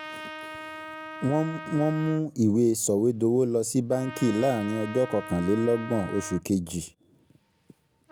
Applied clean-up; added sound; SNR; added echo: none; Trumpet; 15 dB; none.